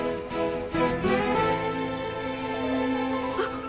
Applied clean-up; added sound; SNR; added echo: none; Trumpet + Crowd; 16 dB; none.